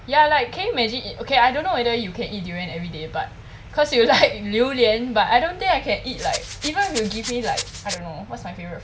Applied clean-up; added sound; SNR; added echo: none; Rattle; 10 dB; none.